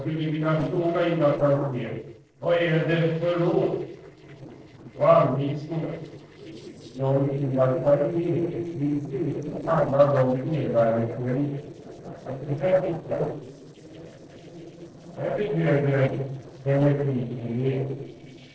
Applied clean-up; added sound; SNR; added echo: neural separator model SepFormer DNS4.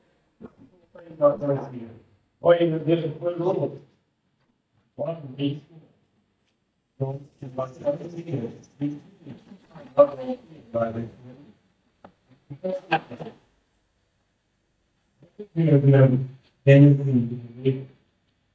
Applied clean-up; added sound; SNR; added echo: neural mask model DeepFilterNet 3.